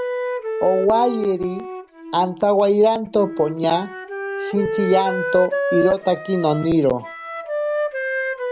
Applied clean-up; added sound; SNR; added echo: none; Wind instrument, woodwind instrument; 6 dB; none.